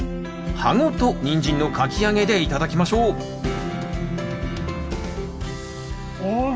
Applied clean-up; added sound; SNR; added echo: none; Motorcycle / Engine; 14 dB; reverberation time 1.4 s.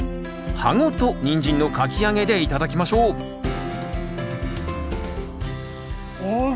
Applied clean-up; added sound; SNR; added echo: none; none; none; none.